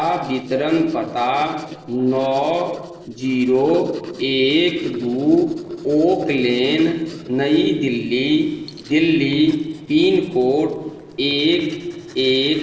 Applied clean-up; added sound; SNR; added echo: neural separator model SepFormer DNS4.